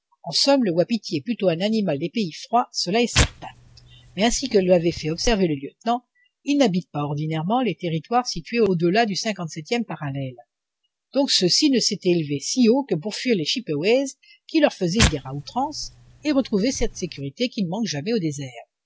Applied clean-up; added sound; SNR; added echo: none; Tearing; 6 dB; none.